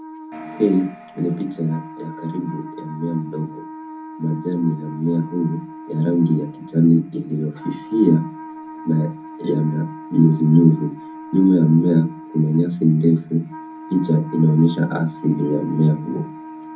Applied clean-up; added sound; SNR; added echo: none; Wind instrument, woodwind instrument; 16 dB; reverberation time 0.4 s.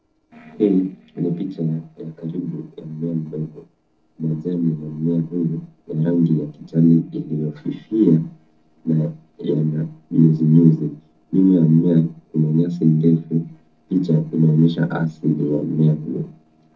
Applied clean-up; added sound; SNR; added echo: neural separator model SepFormer DNS4.